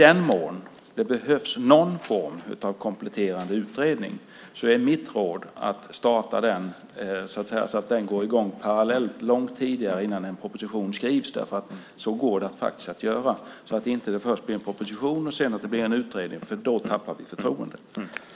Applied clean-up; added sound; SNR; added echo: none; none; none; none.